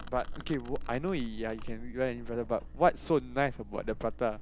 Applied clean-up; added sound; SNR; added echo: none; Domestic sounds, home sounds; 8 dB; none.